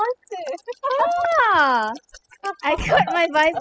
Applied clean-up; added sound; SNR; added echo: classical method spectral subtraction.